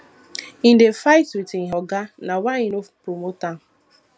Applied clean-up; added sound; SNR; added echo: none; none; none; none.